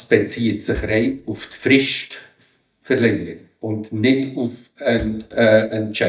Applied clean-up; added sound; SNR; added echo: neural mask model DeepFilterNet 3.